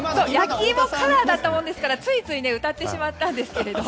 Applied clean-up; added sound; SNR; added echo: none; none; none; none.